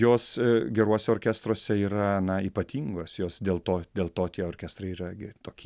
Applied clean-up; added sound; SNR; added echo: none; none; none; none.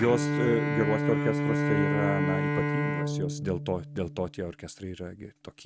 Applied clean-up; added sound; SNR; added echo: neural mask model RNNoise.